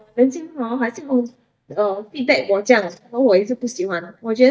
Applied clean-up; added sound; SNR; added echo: neural mask model DeepFilterNet 3.